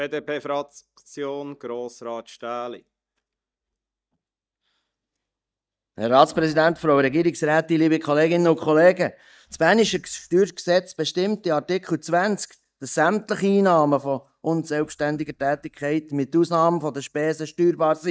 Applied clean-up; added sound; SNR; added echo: neural mask model DeepFilterNet 3.